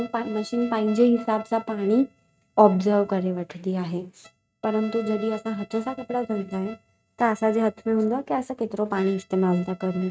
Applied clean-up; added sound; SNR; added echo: neural mask model RNNoise.